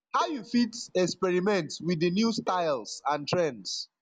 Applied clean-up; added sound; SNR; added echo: none; Bowed string instrument; 20 dB; none.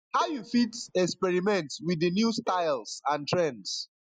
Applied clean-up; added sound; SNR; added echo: classical method spectral subtraction.